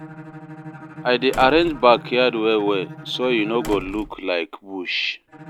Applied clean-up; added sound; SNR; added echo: none; Slam + Bowed string instrument; 15 dB; none.